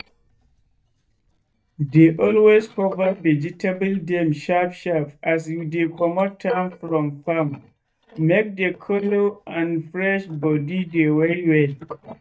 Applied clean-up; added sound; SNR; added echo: neural mask model DeepFilterNet 3.